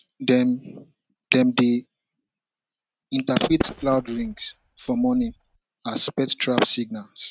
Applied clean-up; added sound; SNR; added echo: neural mask model RNNoise.